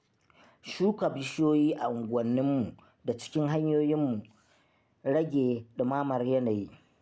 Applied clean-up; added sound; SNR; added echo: none; none; none; none.